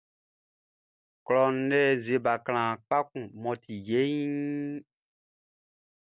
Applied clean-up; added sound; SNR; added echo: none; none; none; none.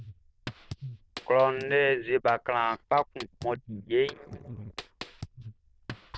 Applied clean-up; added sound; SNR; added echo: neural diffusion model UNIVERSE++.